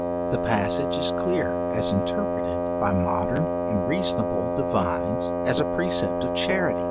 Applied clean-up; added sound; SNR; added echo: none; Wind instrument, woodwind instrument; -2 dB; none.